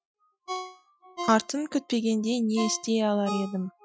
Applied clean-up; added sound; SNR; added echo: classical method Wiener filter.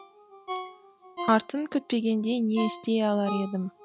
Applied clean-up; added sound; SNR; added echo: none; Ringtone; 12 dB; none.